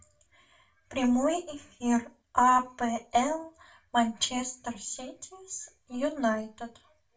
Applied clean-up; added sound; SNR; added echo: none; none; none; reverberation time 0.2 s.